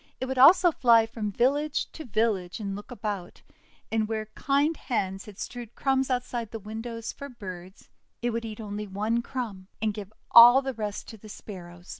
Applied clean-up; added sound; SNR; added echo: none; Telephone; 19 dB; none.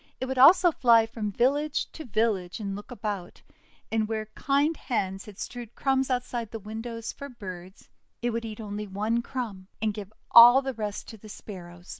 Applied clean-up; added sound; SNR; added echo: neural mask model Resemble Enhance denoiser.